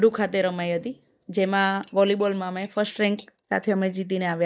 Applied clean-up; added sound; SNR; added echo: neural mask model DeepFilterNet 3.